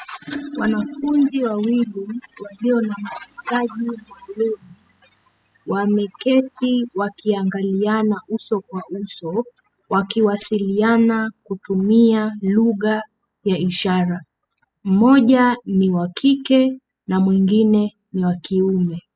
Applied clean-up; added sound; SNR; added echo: classical method spectral subtraction.